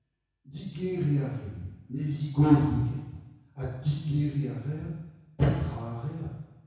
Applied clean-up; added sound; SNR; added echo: none; none; none; reverberation time 1.0 s.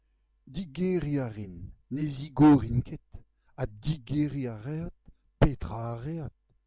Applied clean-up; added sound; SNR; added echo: none; none; none; none.